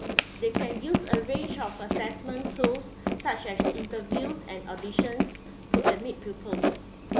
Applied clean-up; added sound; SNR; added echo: none; Writing; -4 dB; none.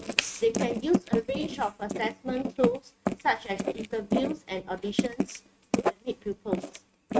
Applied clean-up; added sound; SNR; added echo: neural mask model RNNoise.